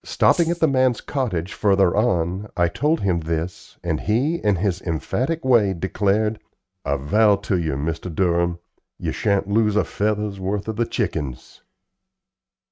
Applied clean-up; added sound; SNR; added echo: neural mask model RNNoise.